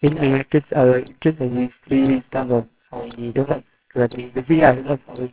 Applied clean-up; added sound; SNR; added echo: neural separator model SepFormer WHAMR!.